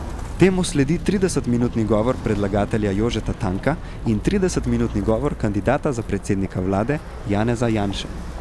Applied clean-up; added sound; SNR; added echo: none; Walk, footsteps; 9 dB; none.